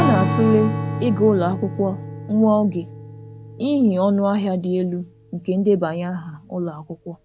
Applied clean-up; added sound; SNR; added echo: none; Strum; 7 dB; none.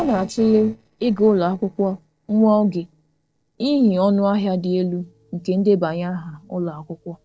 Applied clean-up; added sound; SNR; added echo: neural separator model SepFormer DNS4.